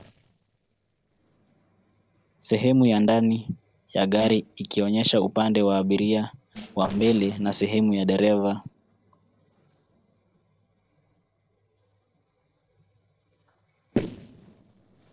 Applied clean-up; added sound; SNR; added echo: neural separator model SepFormer DNS4.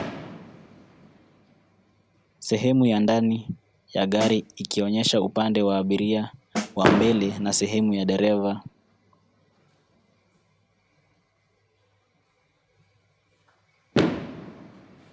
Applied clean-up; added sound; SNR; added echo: none; Fireworks + Snare drum; 7 dB; none.